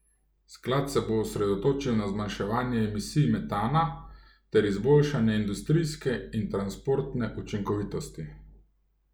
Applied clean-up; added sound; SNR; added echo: none; none; none; none.